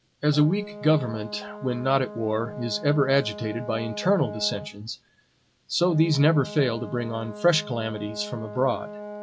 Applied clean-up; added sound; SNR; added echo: none; Brass instrument; 13 dB; none.